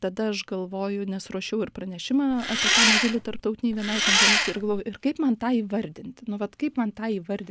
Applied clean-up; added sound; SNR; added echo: none; Engine; -4 dB; none.